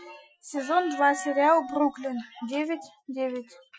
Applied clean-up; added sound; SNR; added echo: classical method Wiener filter.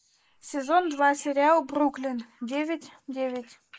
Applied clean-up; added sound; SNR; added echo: neural mask model Resemble Enhance denoiser.